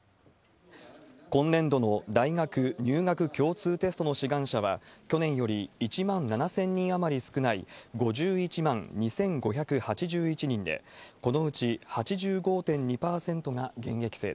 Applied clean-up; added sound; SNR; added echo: none; none; none; none.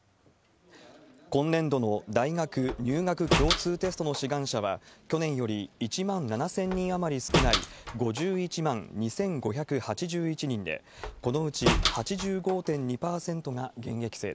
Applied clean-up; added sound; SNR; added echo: none; Slam; 4 dB; none.